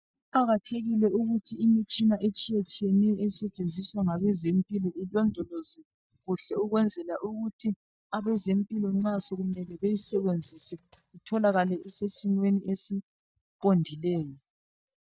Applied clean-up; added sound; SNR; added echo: neural mask model DeepFilterNet 3.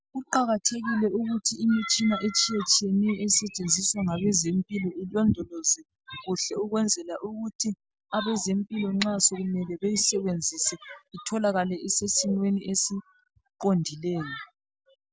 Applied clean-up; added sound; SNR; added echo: none; none; none; none.